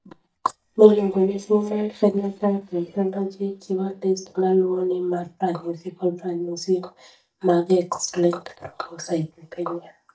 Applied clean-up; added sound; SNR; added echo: neural mask model DeepFilterNet 3.